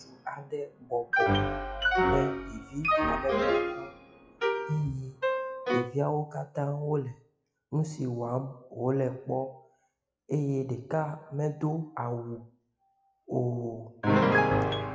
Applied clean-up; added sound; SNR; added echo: classical method WPE with log-MMSE.